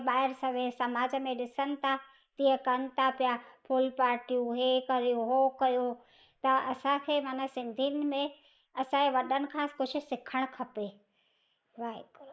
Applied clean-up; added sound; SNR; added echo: neural mask model Resemble Enhance denoiser.